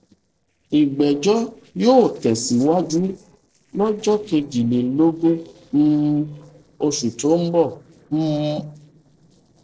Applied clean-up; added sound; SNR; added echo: neural separator model SepFormer DNS4.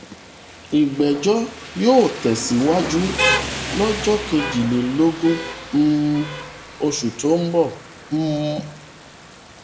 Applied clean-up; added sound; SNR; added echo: none; Rain; 9 dB; reverberation time 0.7 s.